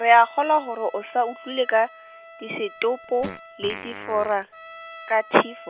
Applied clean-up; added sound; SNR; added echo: none; Fart + Trumpet; 17 dB; none.